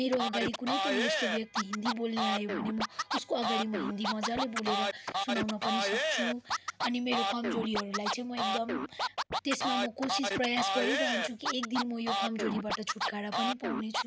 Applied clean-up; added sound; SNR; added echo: none; Scratching (performance technique); -1 dB; none.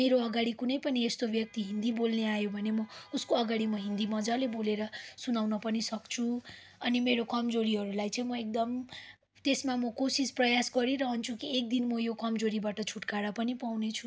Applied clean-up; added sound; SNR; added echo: none; none; none; none.